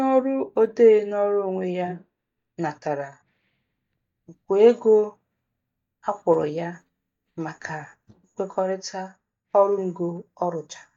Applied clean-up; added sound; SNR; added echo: neural mask model DeepFilterNet 3.